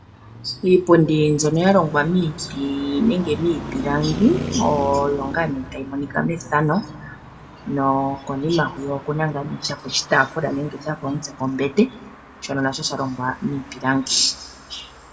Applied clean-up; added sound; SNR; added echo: none; Traffic noise, roadway noise; 14 dB; reverberation time 0.7 s.